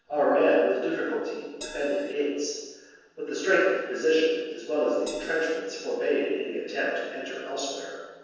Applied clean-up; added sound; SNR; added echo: neural separator model SepFormer DNS4.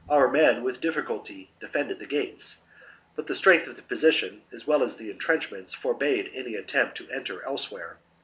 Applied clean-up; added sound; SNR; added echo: none; none; none; none.